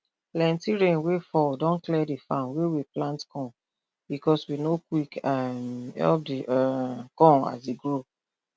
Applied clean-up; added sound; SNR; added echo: none; none; none; none.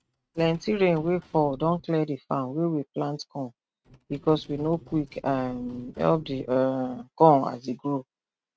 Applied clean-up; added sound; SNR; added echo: neural mask model RNNoise.